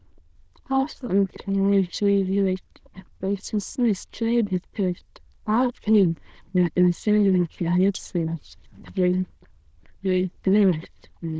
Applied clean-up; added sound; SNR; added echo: neural diffusion model UNIVERSE++.